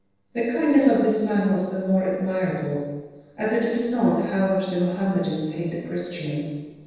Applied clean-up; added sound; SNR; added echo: neural separator model SepFormer DNS4.